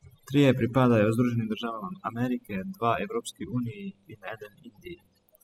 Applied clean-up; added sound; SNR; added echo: classical method spectral subtraction.